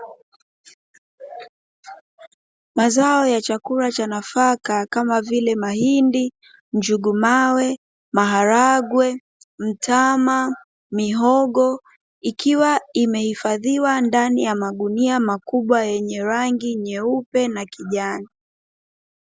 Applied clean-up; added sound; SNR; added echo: none; none; none; none.